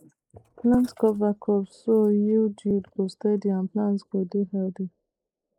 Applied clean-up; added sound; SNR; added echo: neural mask model Resemble Enhance denoiser.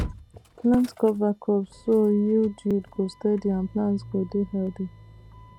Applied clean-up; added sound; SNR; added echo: none; Slam / Engine starting; 17 dB; none.